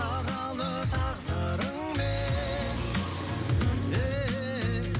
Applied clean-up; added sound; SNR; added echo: none; Car; 6 dB; none.